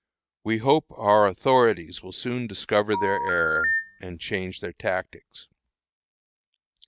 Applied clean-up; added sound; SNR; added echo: neural mask model RNNoise.